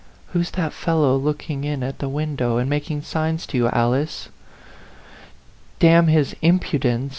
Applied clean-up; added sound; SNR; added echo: none; none; none; none.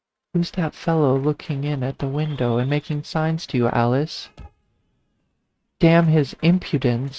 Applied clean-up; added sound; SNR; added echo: neural mask model RNNoise.